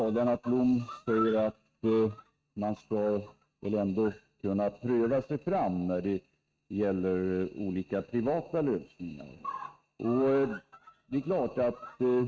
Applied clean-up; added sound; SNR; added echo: neural mask model RNNoise.